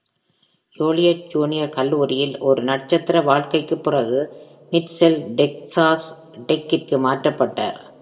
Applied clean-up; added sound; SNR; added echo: none; none; none; reverberation time 1.4 s.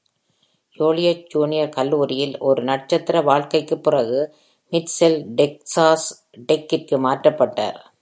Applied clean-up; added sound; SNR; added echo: none; none; none; none.